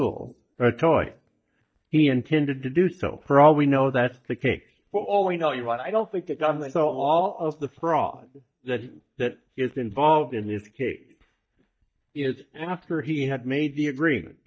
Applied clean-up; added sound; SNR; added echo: neural mask model DeepFilterNet 3.